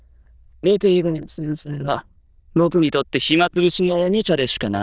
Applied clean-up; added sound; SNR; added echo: neural diffusion model UNIVERSE++.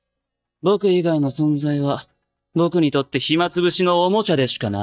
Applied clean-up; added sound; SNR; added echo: neural mask model DeepFilterNet 3.